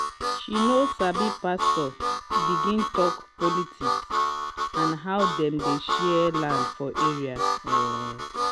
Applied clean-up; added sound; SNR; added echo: none; Harmonica; -1 dB; none.